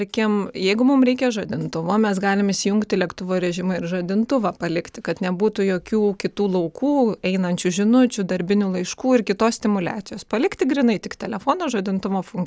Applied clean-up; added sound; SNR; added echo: none; none; none; none.